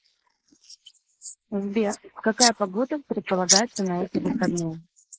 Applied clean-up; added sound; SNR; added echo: neural mask model Resemble Enhance denoiser.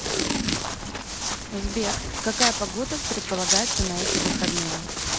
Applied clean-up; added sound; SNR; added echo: none; Packing tape, duct tape + Walk, footsteps; -4 dB; none.